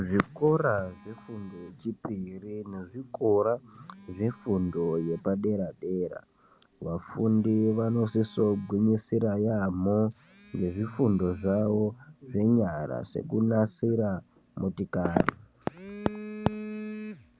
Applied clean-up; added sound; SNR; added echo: none; Telephone; 19 dB; none.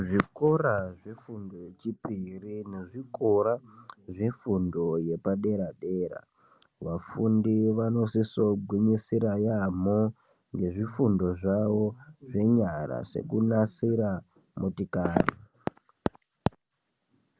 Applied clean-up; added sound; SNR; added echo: none; none; none; none.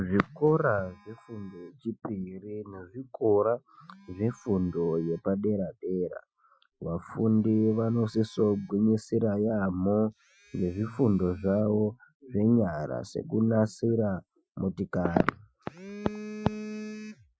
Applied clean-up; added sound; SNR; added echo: classical method Wiener filter.